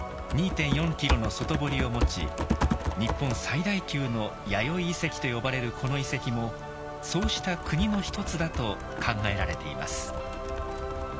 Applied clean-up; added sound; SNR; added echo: none; Typing; 4 dB; none.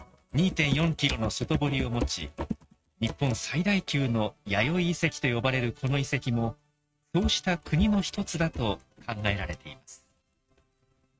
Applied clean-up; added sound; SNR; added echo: neural mask model RNNoise.